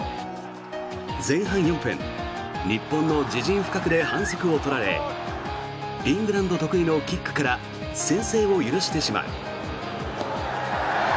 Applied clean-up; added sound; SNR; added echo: none; none; none; none.